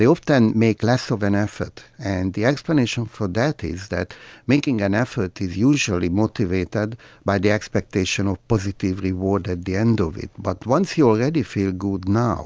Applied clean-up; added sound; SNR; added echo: none; none; none; none.